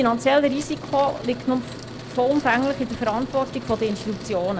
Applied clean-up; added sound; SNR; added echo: none; Truck; 13 dB; none.